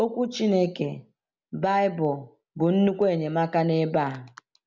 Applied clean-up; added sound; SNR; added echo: none; none; none; none.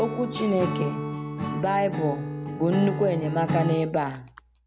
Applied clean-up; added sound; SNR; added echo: none; Acoustic guitar / Strum; 5 dB; none.